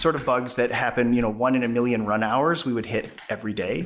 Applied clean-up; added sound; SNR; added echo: none; none; none; none.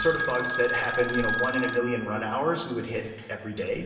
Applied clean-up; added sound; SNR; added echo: none; Telephone; -3 dB; reverberation time 1.2 s.